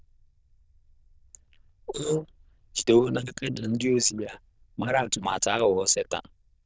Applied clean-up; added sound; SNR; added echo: neural diffusion model UNIVERSE++.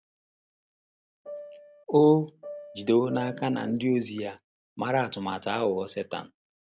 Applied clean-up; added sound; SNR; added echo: none; Piano; 15 dB; none.